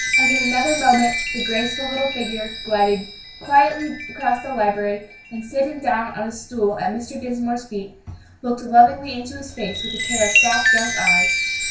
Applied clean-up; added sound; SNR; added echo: none; Chime; 3 dB; reverberation time 0.4 s.